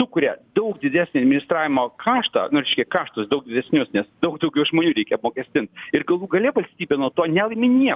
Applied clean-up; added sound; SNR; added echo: none; none; none; none.